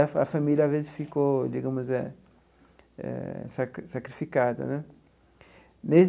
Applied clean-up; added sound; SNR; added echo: none; none; none; none.